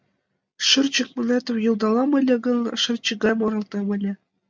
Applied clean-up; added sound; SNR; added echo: none; none; none; none.